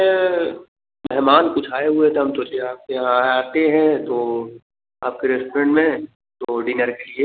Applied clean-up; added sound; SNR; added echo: none; none; none; none.